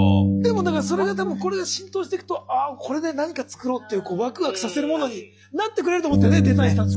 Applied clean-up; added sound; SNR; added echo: classical method log-MMSE.